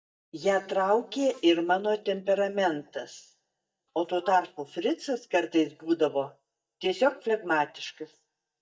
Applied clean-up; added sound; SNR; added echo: neural mask model DeepFilterNet 3.